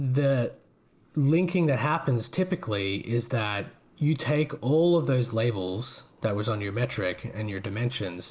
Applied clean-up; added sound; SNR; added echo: neural separator model SepFormer DNS4.